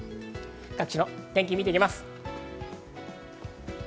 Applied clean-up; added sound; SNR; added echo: none; none; none; none.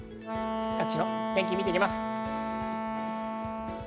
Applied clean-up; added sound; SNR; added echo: none; Wind instrument, woodwind instrument; -2 dB; none.